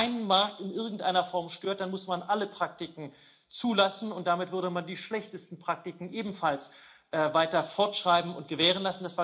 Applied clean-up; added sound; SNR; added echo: none; none; none; reverberation time 0.4 s.